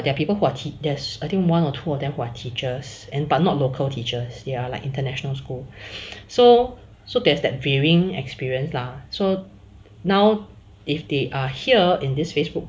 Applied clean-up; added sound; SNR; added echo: none; none; none; none.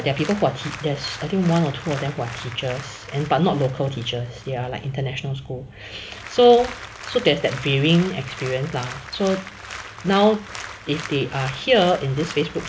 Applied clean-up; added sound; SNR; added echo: none; Applause; 15 dB; none.